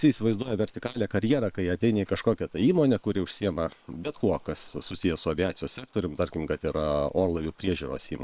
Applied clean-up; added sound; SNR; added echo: neural separator model SepFormer WHAM!.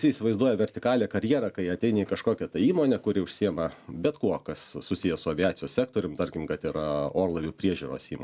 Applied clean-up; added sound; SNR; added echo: none; none; none; none.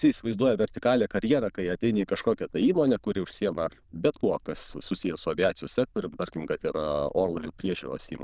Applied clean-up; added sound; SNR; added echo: neural diffusion model UNIVERSE++.